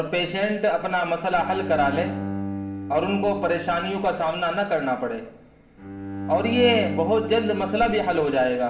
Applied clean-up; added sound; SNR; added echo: none; Bowed string instrument; 10 dB; reverberation time 0.9 s.